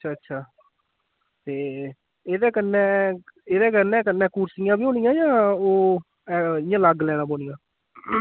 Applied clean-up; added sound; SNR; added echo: none; none; none; none.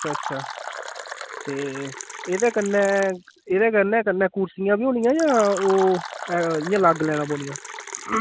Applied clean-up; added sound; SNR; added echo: none; Fill (with liquid); 12 dB; none.